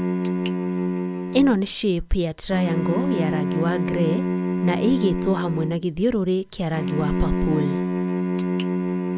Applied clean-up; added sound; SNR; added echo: none; Bowed string instrument; 1 dB; none.